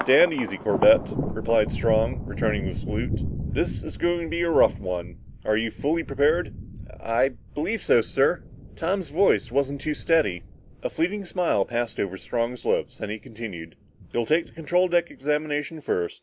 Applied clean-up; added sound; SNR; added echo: none; Thunder; 9 dB; none.